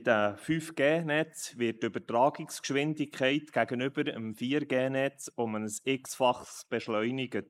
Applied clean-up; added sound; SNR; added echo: neural mask model Resemble Enhance denoiser.